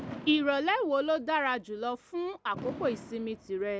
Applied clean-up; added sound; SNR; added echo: none; Fireworks; 16 dB; none.